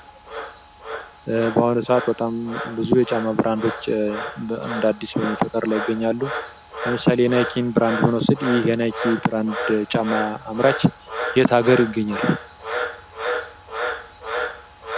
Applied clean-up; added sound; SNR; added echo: none; Frog; 8 dB; none.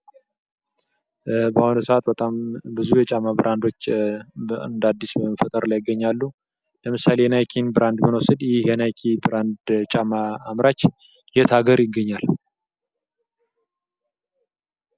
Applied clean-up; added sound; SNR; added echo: none; none; none; none.